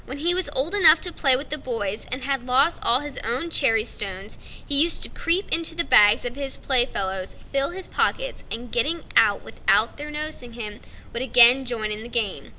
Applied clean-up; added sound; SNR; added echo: none; none; none; none.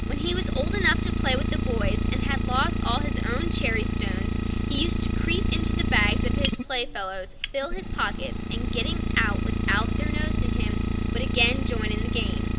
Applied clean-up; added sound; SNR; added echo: none; Idling; -3 dB; none.